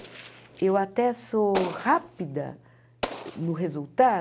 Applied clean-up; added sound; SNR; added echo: none; Explosion; 13 dB; none.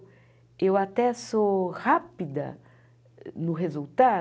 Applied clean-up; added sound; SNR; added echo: none; none; none; none.